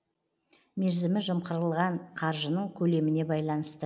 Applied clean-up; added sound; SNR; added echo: none; none; none; none.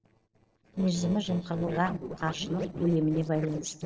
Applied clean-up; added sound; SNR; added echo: neural separator model SepFormer DNS4.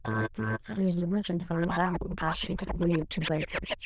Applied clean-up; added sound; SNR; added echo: neural diffusion model UNIVERSE++.